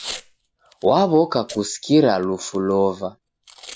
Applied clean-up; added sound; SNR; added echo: none; Packing tape, duct tape / Tearing; 20 dB; none.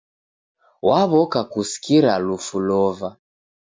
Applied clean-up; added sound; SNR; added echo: none; none; none; none.